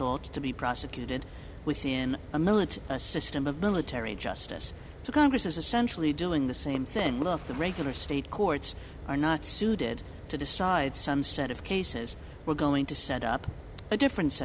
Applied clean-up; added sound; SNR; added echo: none; Fire + Fireworks; 12 dB; none.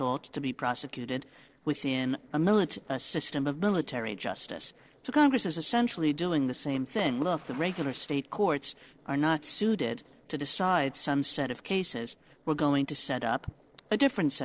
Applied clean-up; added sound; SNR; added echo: neural separator model SepFormer DNS4.